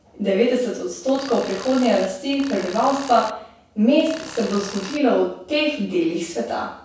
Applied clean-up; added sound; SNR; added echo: none; Tools; 15 dB; reverberation time 0.6 s.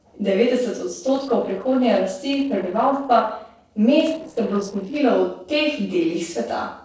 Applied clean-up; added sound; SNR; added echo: neural separator model SepFormer DNS4.